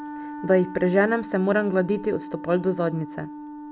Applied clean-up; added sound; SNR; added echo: none; Wind instrument, woodwind instrument; 12 dB; none.